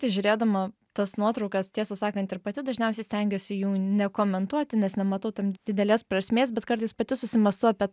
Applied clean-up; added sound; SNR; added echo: none; none; none; none.